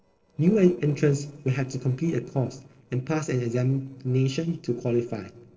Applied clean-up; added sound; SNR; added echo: neural separator model SepFormer DNS4.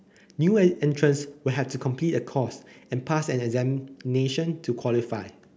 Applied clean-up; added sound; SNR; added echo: none; none; none; none.